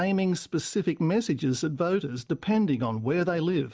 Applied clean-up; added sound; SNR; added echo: none; none; none; none.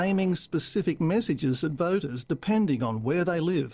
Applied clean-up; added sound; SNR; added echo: neural separator model SepFormer DNS4.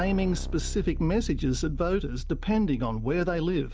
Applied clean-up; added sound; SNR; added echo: none; Keyboard (musical); 6 dB; none.